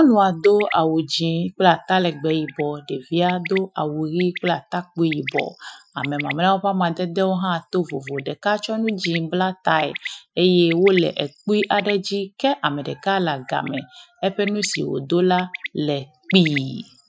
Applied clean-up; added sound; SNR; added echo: classical method Wiener filter.